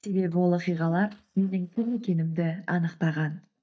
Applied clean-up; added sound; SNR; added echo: neural mask model DeepFilterNet 3.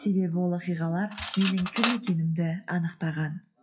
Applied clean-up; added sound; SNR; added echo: classical method WPE with log-MMSE.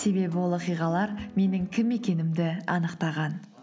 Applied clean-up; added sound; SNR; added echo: none; none; none; none.